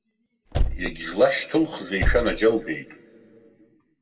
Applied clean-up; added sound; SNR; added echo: none; Slam / Car; 2 dB; reverberation time 1.2 s.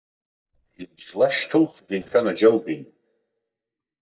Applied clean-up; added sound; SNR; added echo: neural mask model DeepFilterNet 3.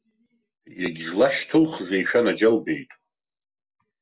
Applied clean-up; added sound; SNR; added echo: none; none; none; none.